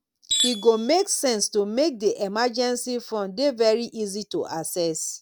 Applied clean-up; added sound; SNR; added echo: none; Tools; 3 dB; none.